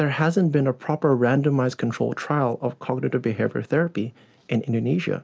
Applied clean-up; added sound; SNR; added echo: none; none; none; none.